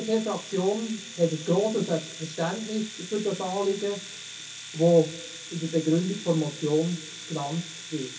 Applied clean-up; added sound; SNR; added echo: none; Domestic sounds, home sounds; 13 dB; reverberation time 0.3 s.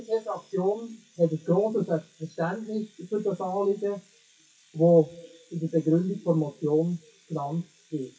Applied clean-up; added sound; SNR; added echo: classical method WPE with log-MMSE.